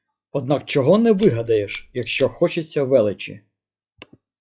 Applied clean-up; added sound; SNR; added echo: classical method log-MMSE.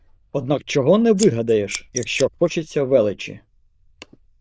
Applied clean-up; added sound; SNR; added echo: neural diffusion model UNIVERSE++.